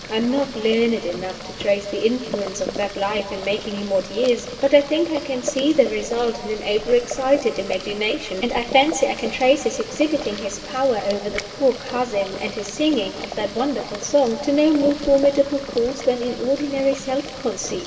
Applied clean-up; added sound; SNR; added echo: none; Boiling; 12 dB; reverberation time 2.2 s.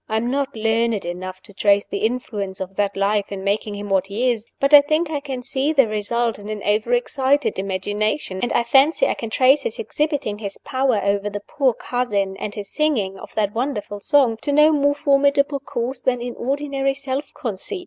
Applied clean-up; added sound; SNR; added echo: none; none; none; none.